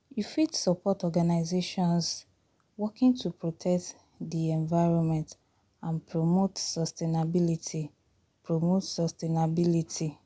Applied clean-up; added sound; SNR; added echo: none; none; none; none.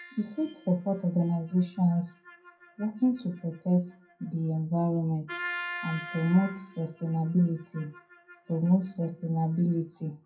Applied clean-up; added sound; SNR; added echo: classical method WPE with log-MMSE.